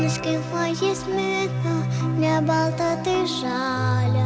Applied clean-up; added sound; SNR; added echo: none; none; none; none.